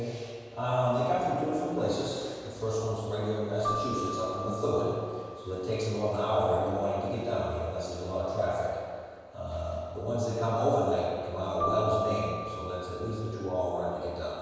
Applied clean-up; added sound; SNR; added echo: none; Keyboard (musical); 12 dB; reverberation time 1.9 s.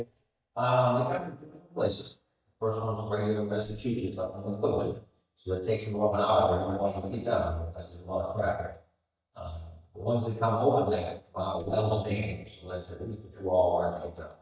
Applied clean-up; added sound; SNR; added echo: neural mask model DeepFilterNet 3.